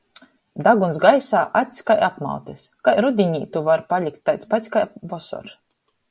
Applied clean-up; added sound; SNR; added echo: none; none; none; none.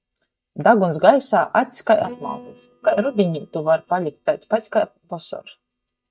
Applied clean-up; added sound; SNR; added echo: neural mask model DeepFilterNet 3.